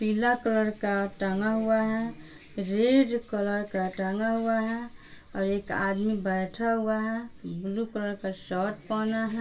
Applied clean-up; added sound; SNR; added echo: none; none; none; reverberation time 0.1 s.